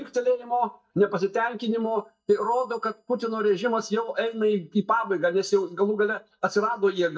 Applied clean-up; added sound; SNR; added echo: neural mask model DeepFilterNet 3.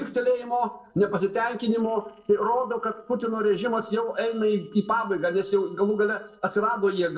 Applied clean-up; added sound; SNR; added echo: neural separator model SepFormer DNS4.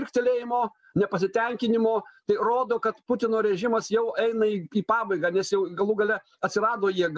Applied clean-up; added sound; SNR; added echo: none; none; none; none.